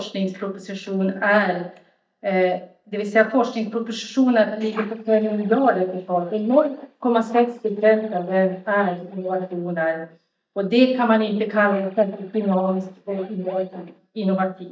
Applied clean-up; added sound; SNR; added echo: neural mask model DeepFilterNet 3.